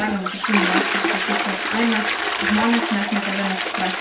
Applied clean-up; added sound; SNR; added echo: none; Toilet flush; -1 dB; reverberation time 0.2 s.